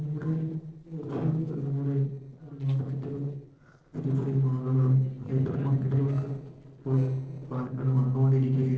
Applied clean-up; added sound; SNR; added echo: neural separator model SepFormer DNS4.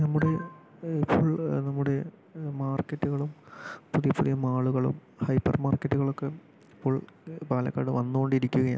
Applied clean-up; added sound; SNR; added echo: none; none; none; none.